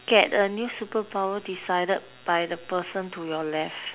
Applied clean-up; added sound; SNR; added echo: none; none; none; none.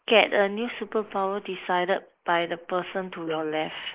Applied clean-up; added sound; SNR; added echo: neural mask model Resemble Enhance denoiser.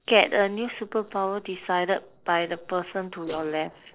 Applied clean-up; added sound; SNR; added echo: neural separator model SepFormer DNS4.